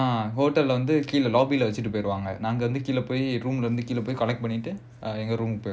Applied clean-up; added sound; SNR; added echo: none; none; none; none.